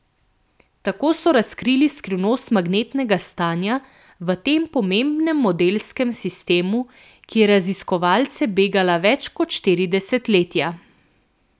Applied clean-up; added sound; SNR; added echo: none; none; none; none.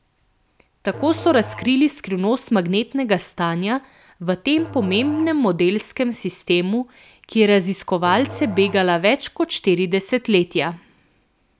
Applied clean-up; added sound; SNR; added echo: none; Musical instrument; 18 dB; none.